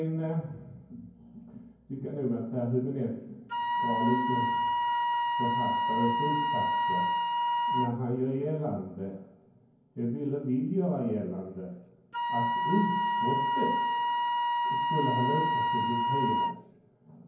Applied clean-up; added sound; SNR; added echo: none; Wind instrument, woodwind instrument; -2 dB; reverberation time 0.9 s.